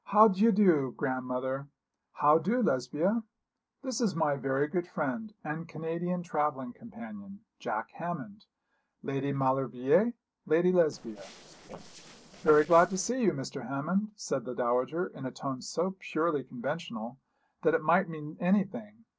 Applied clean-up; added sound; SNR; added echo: neural separator model SepFormer DNS4.